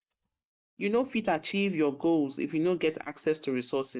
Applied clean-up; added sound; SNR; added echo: neural mask model DeepFilterNet 3.